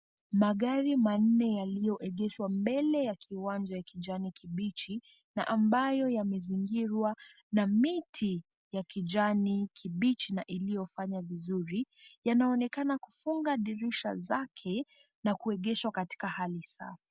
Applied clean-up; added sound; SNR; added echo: none; none; none; none.